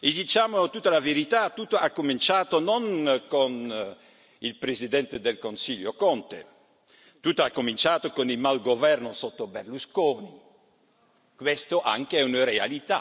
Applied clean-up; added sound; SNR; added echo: none; none; none; none.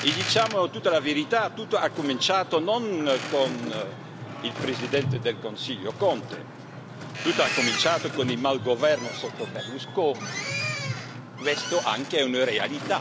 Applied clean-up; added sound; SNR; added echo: none; Boat, Water vehicle; 7 dB; none.